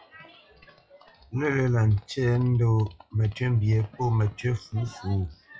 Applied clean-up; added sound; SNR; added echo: classical method log-MMSE.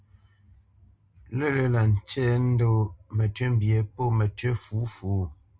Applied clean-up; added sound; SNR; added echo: none; none; none; none.